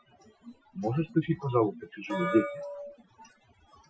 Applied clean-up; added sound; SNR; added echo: classical method Wiener filter.